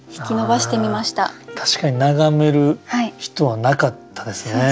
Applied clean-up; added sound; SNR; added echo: none; none; none; none.